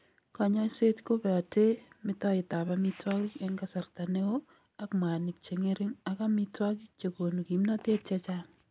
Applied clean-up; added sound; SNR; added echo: none; none; none; none.